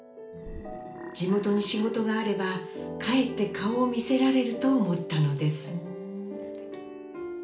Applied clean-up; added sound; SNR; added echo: none; Burping, eructation; 15 dB; reverberation time 0.4 s.